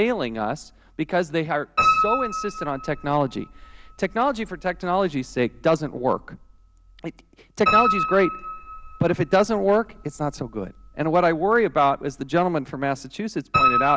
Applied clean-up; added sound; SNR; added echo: none; Piano; 5 dB; none.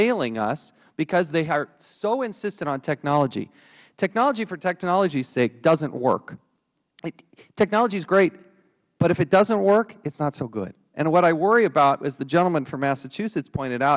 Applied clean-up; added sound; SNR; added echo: none; none; none; none.